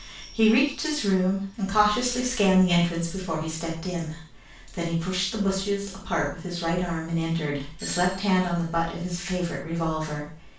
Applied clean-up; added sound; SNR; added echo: none; Doorbell; 17 dB; reverberation time 0.3 s.